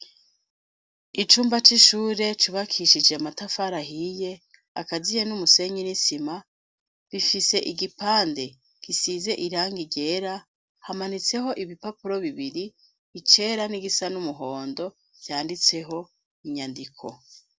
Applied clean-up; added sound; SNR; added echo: none; none; none; none.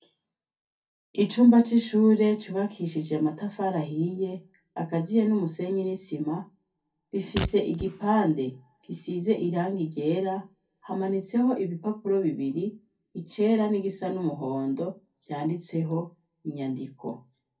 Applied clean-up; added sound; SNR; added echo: none; Fart; 10 dB; reverberation time 0.3 s.